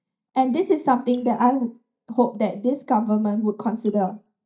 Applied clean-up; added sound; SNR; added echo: neural mask model DeepFilterNet 3.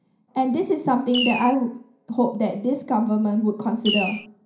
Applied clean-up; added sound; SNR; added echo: none; Fireworks; 3 dB; reverberation time 0.5 s.